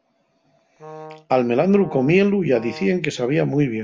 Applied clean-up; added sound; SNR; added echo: none; Brass instrument; 19 dB; none.